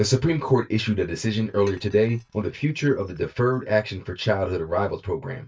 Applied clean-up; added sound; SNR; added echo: neural mask model DeepFilterNet 3.